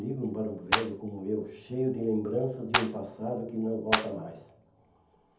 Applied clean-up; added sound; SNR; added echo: none; Clapping; -4 dB; reverberation time 0.7 s.